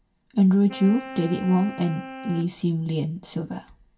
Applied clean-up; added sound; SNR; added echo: none; Wind instrument, woodwind instrument; 16 dB; reverberation time 0.1 s.